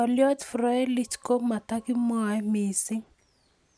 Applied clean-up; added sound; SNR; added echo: none; none; none; none.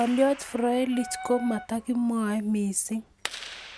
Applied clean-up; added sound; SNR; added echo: none; Clapping + Wind instrument, woodwind instrument; 15 dB; none.